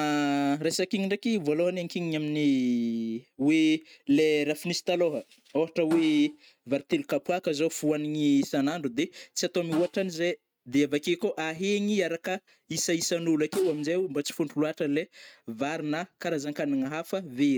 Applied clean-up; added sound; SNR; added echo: neural mask model RNNoise.